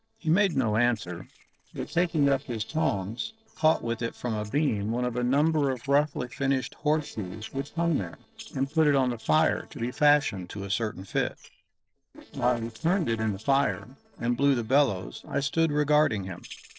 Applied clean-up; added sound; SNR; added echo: neural separator model SepFormer DNS4.